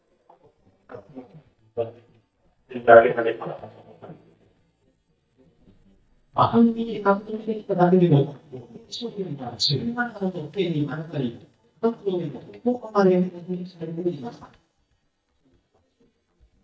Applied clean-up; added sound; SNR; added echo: neural mask model DeepFilterNet 3.